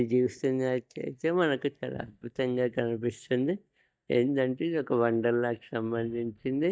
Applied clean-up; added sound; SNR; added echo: neural mask model DeepFilterNet 3.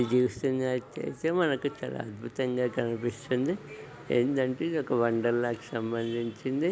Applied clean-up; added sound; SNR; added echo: none; none; none; none.